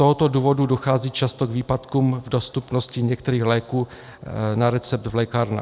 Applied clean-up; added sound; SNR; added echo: none; none; none; none.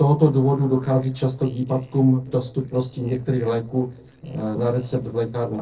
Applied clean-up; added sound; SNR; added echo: neural separator model SepFormer DNS4.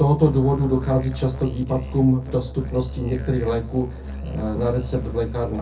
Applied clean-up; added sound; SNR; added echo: none; Musical instrument; 10 dB; reverberation time 0.3 s.